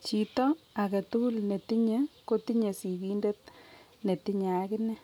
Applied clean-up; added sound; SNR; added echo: none; none; none; none.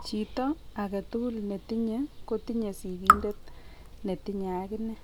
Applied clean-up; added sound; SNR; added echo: none; Raindrop / Drip; 0 dB; none.